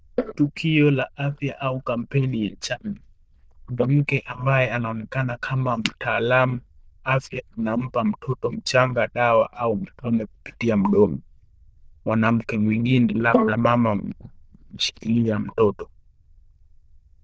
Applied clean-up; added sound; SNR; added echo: neural diffusion model UNIVERSE++.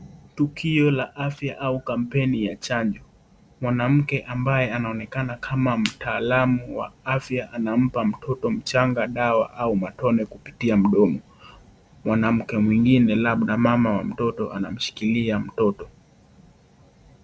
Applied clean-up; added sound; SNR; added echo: none; none; none; none.